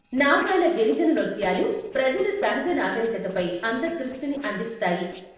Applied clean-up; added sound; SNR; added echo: neural separator model SepFormer DNS4.